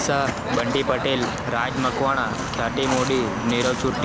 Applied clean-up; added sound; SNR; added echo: none; Walk, footsteps; 5 dB; none.